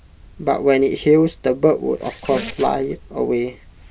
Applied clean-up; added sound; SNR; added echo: none; Squeak; 15 dB; none.